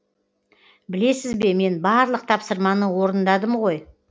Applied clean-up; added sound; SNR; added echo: none; none; none; none.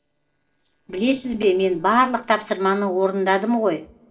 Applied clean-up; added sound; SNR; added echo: neural separator model SepFormer DNS4.